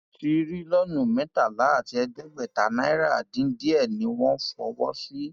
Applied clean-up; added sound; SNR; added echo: neural mask model DeepFilterNet 3.